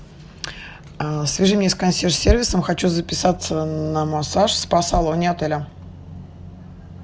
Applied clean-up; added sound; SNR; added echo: none; none; none; none.